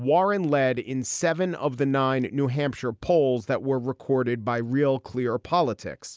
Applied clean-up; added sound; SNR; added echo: none; none; none; none.